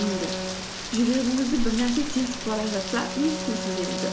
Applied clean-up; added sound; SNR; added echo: none; Bowed string instrument + Rain; 4 dB; none.